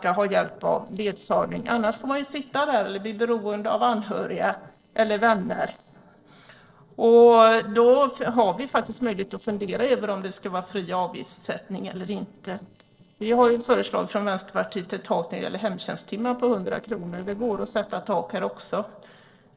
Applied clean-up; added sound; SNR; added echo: neural separator model SepFormer DNS4.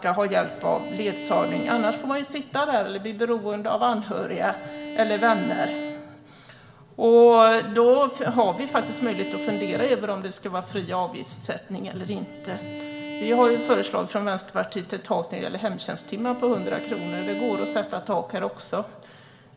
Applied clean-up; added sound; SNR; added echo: none; Bowed string instrument; 12 dB; reverberation time 1.4 s.